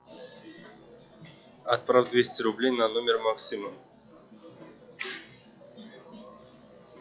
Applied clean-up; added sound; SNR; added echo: classical method log-MMSE.